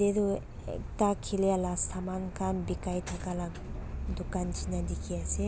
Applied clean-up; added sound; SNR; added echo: none; none; none; none.